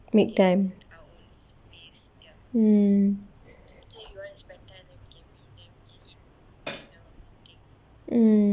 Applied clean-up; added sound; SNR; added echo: none; Hi-hat; 11 dB; none.